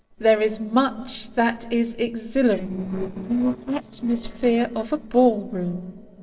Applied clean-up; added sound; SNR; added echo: neural separator model SepFormer DNS4.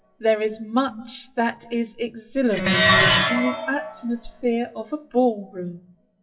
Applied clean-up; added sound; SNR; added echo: classical method WPE with log-MMSE.